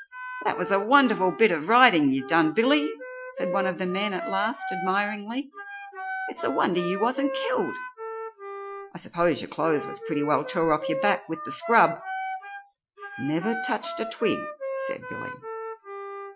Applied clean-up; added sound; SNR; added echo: classical method Wiener filter.